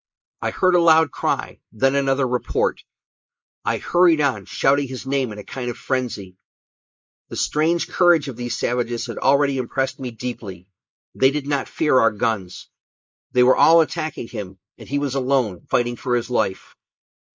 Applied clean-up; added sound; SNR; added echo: neural mask model Resemble Enhance denoiser.